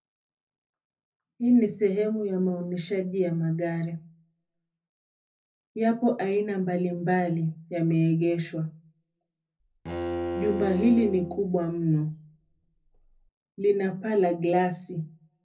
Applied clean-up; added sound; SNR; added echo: neural separator model SepFormer DNS4.